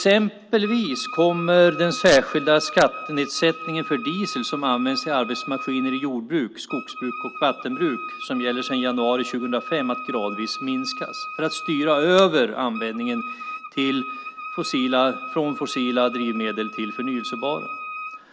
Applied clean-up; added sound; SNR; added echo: none; Wind instrument, woodwind instrument; 11 dB; none.